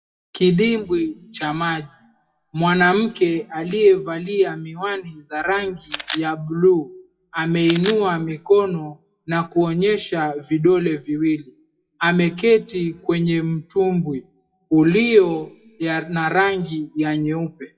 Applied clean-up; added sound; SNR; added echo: classical method WPE with log-MMSE.